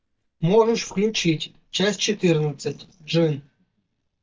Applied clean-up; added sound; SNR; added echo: neural mask model DeepFilterNet 3.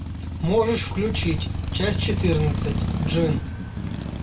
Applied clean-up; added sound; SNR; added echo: none; Motorcycle; 1 dB; reverberation time 0.2 s.